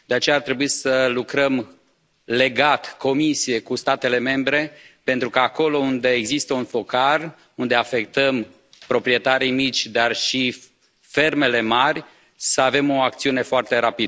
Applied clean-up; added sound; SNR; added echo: none; none; none; none.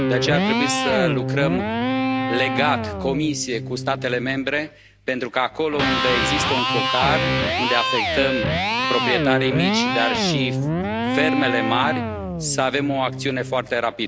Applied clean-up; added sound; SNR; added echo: none; Electric guitar; -1 dB; none.